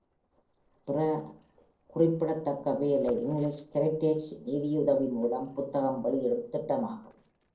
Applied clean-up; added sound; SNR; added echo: neural separator model SepFormer DNS4.